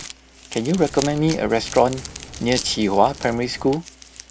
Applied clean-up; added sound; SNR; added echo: none; Crack + Crumpling, crinkling; 13 dB; none.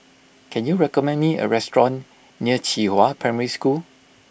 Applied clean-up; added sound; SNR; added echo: none; none; none; none.